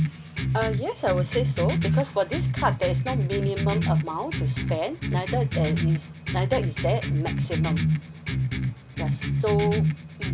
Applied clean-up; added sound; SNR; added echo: none; Electric guitar; -4 dB; none.